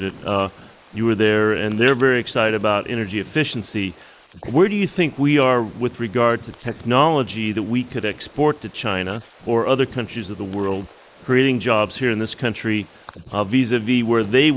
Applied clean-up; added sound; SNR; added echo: neural mask model Resemble Enhance denoiser.